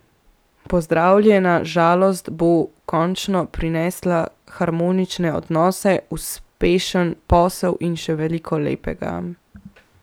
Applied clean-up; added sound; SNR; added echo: none; none; none; none.